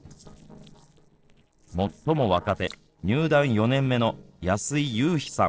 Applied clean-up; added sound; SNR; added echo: neural separator model SepFormer DNS4.